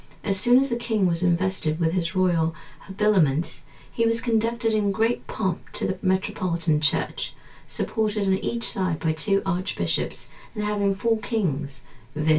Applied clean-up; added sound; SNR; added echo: none; none; none; reverberation time 0.2 s.